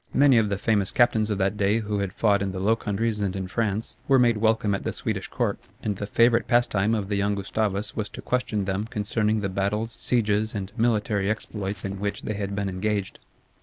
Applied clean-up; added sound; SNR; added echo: neural separator model SepFormer DNS4.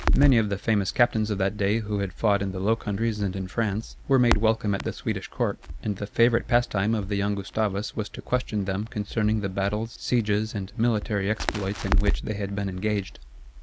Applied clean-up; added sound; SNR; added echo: none; Crackle; 6 dB; none.